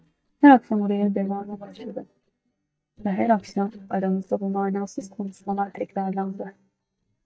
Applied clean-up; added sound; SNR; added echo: neural mask model DeepFilterNet 3.